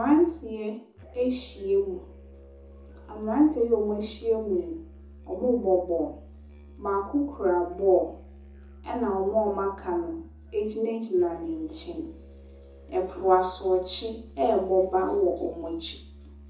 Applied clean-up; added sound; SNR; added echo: none; Musical instrument; 20 dB; reverberation time 0.5 s.